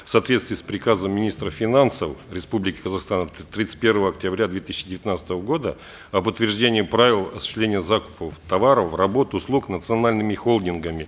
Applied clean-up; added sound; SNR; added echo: none; none; none; none.